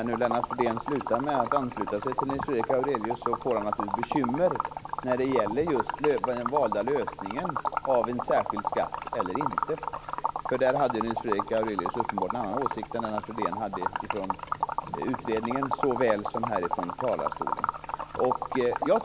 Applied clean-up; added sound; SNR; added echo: none; Liquid; 3 dB; none.